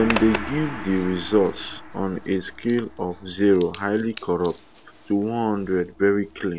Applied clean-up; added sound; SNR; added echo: none; Gong + Zipper (clothing); 11 dB; none.